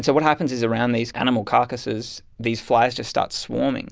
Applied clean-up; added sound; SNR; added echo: none; none; none; none.